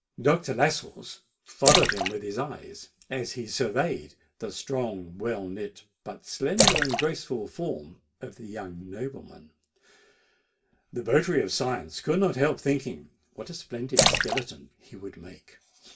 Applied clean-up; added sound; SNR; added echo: none; Splash, splatter; -2 dB; reverberation time 0.2 s.